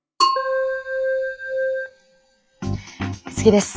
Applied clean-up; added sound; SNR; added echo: classical method log-MMSE.